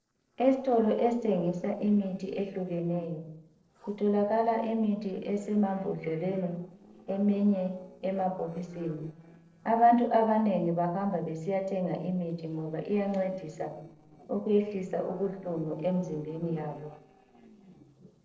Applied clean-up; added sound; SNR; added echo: neural separator model SepFormer DNS4.